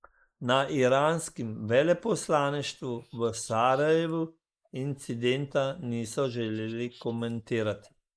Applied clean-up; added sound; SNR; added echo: neural mask model Resemble Enhance denoiser.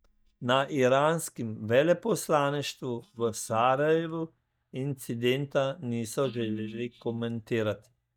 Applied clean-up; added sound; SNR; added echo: neural mask model DeepFilterNet 3.